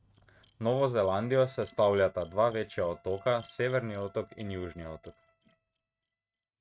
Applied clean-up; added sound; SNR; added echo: neural mask model RNNoise.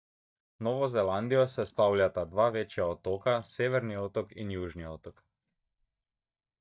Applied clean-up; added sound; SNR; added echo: neural mask model DeepFilterNet 3.